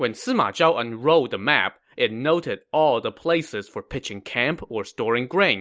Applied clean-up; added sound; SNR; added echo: none; none; none; none.